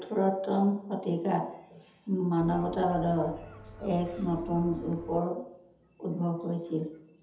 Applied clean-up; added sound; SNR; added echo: none; Gull, seagull; 16 dB; reverberation time 0.8 s.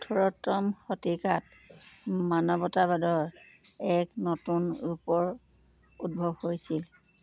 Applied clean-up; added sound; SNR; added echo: none; none; none; none.